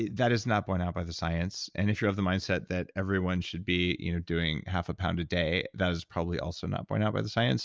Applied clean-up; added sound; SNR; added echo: none; none; none; none.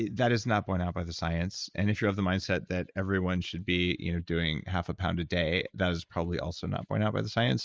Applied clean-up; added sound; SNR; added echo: neural mask model Resemble Enhance denoiser.